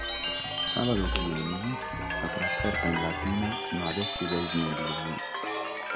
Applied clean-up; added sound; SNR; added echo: none; Chime; -1 dB; none.